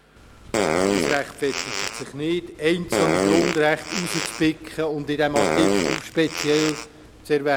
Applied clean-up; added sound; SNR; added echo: none; Fart; 1 dB; none.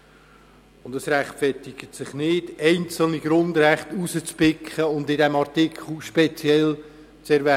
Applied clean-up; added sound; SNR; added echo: none; none; none; none.